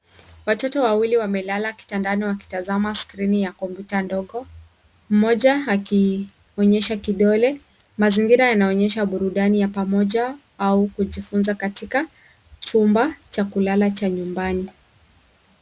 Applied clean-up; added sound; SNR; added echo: none; none; none; none.